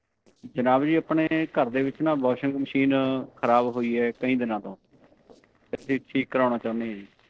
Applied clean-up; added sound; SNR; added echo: neural separator model SepFormer DNS4.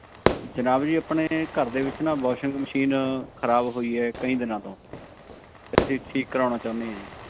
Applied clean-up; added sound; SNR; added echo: none; Fire / Fireworks; 7 dB; none.